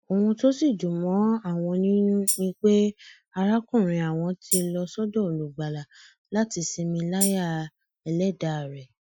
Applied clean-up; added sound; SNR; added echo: classical method Wiener filter.